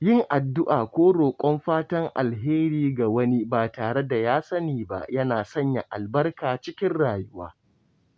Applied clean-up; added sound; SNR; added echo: none; none; none; none.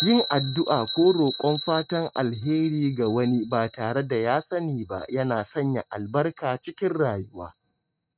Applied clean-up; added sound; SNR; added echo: neural mask model RNNoise.